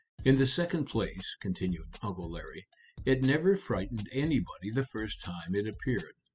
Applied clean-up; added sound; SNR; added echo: classical method spectral subtraction.